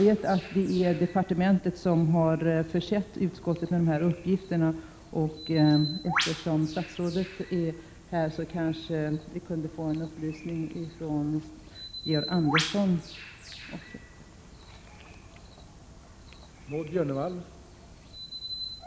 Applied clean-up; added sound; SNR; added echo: none; Bird; 12 dB; none.